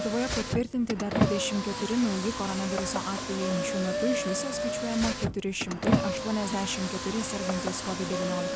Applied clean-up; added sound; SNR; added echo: none; Car; 0 dB; none.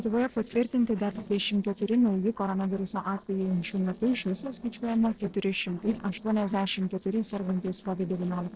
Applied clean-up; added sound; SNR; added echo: neural separator model SepFormer DNS4.